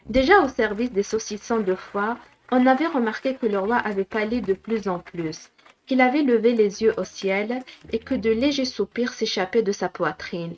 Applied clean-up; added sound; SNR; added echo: neural mask model RNNoise.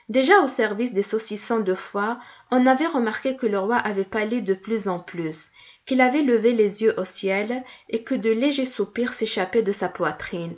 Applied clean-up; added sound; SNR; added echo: none; none; none; none.